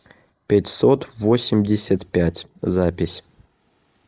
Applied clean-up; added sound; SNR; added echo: neural mask model Resemble Enhance denoiser.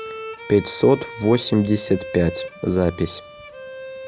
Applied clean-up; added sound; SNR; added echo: none; Bowed string instrument; 13 dB; none.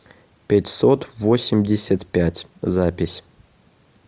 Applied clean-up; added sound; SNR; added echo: none; none; none; none.